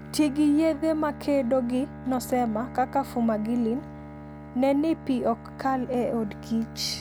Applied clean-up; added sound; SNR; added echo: none; Bowed string instrument; 14 dB; none.